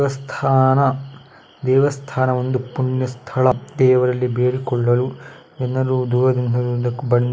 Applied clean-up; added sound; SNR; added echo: none; none; none; none.